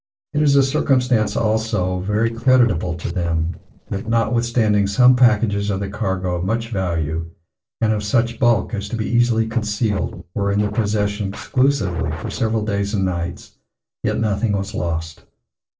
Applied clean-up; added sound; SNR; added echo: neural separator model SepFormer DNS4.